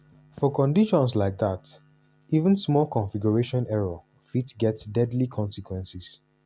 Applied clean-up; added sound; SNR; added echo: none; none; none; none.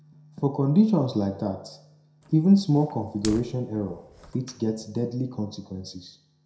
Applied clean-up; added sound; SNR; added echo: none; Fire; 18 dB; reverberation time 0.5 s.